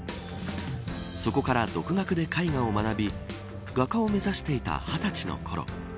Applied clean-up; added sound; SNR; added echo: none; none; none; none.